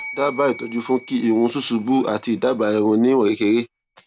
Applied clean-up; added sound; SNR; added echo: none; Bell; 17 dB; none.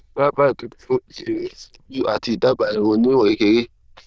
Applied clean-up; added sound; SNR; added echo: neural diffusion model UNIVERSE++.